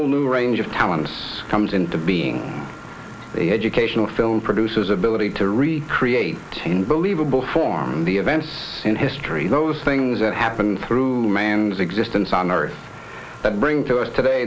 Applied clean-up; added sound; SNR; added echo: none; none; none; none.